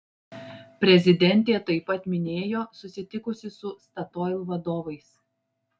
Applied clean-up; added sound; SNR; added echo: none; none; none; none.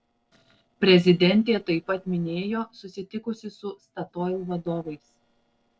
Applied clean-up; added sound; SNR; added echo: neural separator model SepFormer DNS4.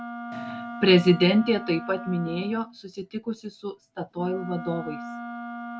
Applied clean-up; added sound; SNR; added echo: none; Wind instrument, woodwind instrument; 12 dB; none.